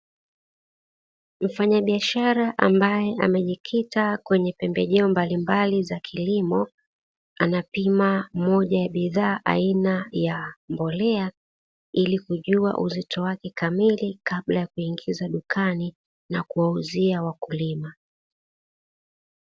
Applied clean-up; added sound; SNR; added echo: none; none; none; none.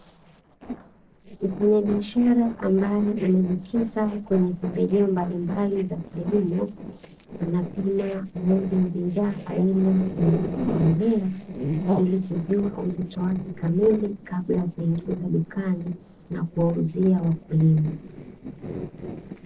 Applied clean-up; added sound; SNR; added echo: neural separator model SepFormer DNS4.